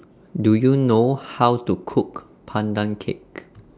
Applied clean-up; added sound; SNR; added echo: none; none; none; none.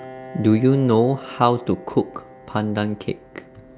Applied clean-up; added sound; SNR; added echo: none; Piano; 19 dB; none.